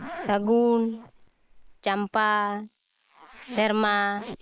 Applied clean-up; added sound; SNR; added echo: neural mask model Resemble Enhance denoiser.